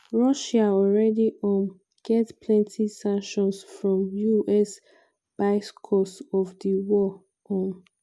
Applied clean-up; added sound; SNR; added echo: none; none; none; none.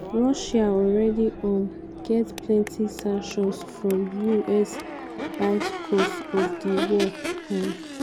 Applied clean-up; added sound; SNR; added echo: none; Crowd / Race car, auto racing / Accelerating, revving, vroom; 8 dB; none.